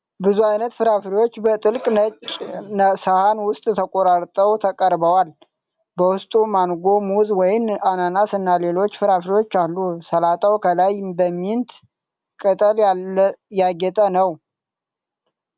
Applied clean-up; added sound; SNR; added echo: none; none; none; none.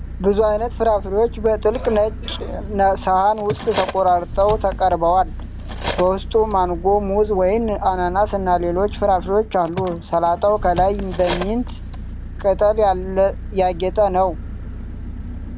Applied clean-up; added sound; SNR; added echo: none; Engine + Cutlery, silverware; 9 dB; none.